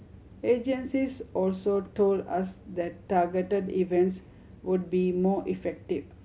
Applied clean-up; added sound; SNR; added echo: none; none; none; none.